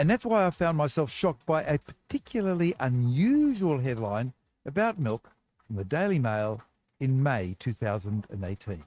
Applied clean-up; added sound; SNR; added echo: neural mask model RNNoise.